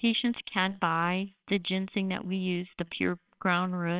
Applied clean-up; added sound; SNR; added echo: neural separator model SepFormer WHAMR!.